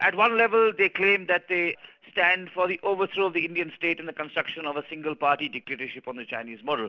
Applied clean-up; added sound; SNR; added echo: none; none; none; none.